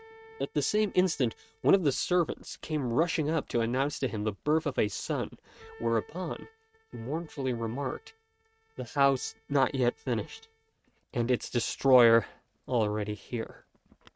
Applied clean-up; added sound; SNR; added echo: neural mask model RNNoise.